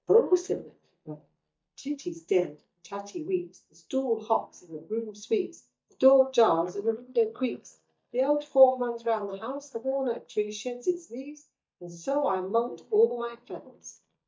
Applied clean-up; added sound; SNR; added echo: neural mask model DeepFilterNet 3.